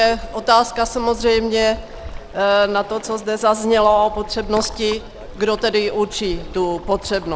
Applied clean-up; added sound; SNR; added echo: none; Waves, surf; 15 dB; none.